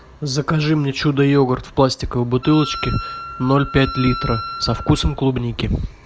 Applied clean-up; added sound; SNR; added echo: none; Wind instrument, woodwind instrument; 12 dB; none.